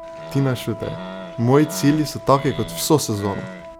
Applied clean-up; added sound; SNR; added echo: none; Wind instrument, woodwind instrument + Animal; 13 dB; none.